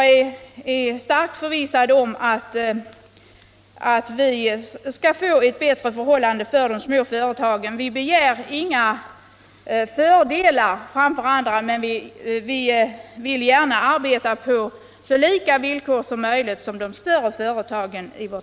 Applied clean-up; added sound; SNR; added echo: none; none; none; none.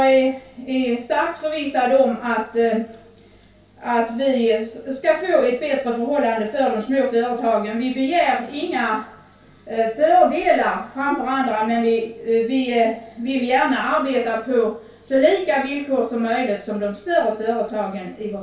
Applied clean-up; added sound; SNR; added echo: none; none; none; reverberation time 0.2 s.